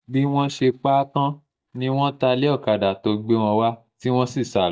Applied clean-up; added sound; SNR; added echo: neural mask model DeepFilterNet 3.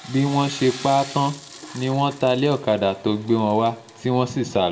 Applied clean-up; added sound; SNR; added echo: none; Toilet flush / Water; 19 dB; reverberation time 0.4 s.